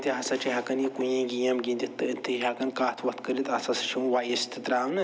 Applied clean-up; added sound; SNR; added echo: none; none; none; none.